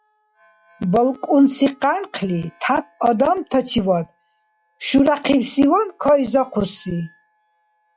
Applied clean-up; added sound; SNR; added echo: classical method log-MMSE.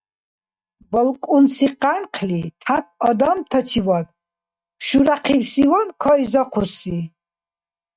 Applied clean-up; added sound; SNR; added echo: neural mask model DeepFilterNet 3.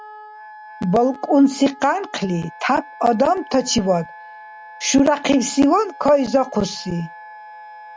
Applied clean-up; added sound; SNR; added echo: none; Wind instrument, woodwind instrument; 19 dB; none.